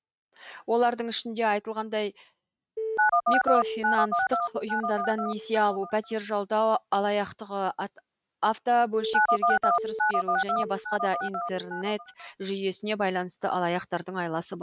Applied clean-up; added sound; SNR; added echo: neural mask model RNNoise.